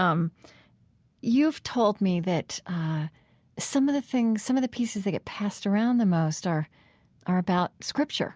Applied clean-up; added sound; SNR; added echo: none; none; none; none.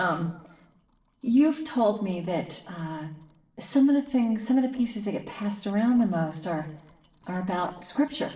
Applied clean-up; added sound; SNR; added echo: neural separator model SepFormer DNS4.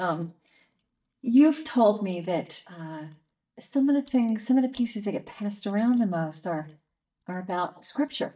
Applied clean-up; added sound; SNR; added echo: neural mask model DeepFilterNet 3.